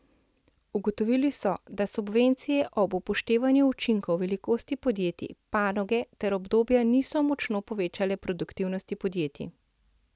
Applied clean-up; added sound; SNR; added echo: none; none; none; none.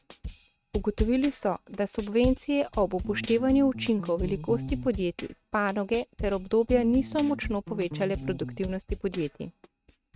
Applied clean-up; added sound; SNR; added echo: neural mask model RNNoise.